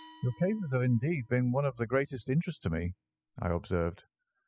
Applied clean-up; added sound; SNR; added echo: classical method spectral subtraction.